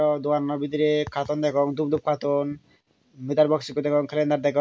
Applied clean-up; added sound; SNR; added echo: none; none; none; none.